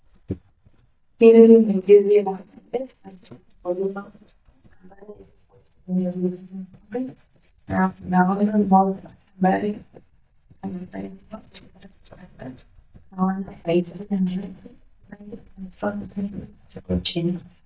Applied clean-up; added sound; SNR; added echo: neural mask model DeepFilterNet 3.